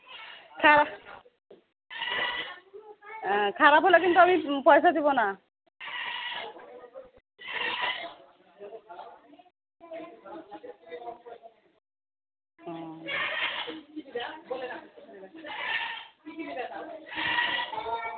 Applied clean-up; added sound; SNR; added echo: none; none; none; none.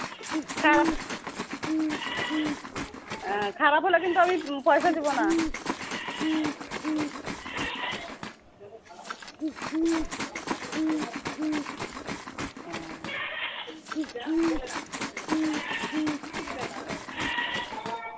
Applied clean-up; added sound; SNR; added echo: none; Bird + Liquid; 0 dB; none.